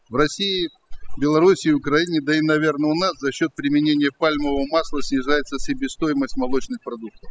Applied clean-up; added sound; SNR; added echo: classical method spectral subtraction.